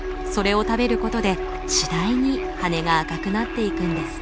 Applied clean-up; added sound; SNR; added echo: none; none; none; none.